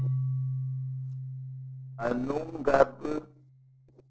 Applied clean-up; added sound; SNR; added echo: neural separator model SepFormer DNS4.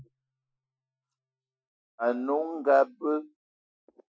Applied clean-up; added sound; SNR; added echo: classical method Wiener filter.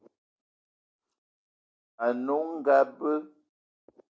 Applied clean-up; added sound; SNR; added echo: none; none; none; none.